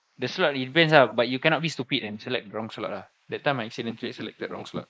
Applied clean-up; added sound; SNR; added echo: neural mask model Resemble Enhance denoiser.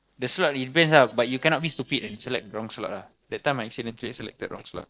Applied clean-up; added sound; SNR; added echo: neural separator model SepFormer DNS4.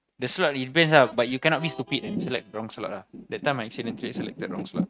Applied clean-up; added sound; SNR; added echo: neural mask model RNNoise.